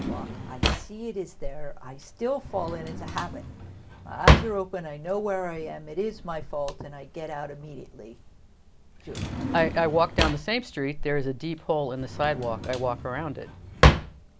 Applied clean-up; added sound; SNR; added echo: none; Drawer open or close; -2 dB; none.